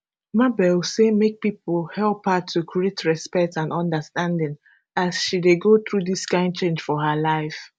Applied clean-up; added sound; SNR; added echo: none; none; none; none.